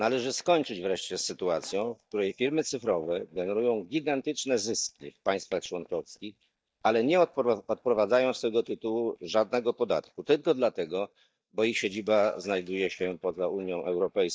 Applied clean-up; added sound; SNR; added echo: neural mask model DeepFilterNet 3.